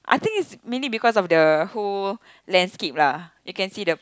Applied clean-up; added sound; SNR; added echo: none; none; none; none.